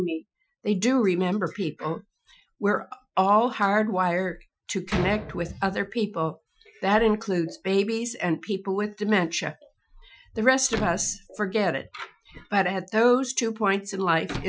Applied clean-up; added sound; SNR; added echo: classical method Wiener filter.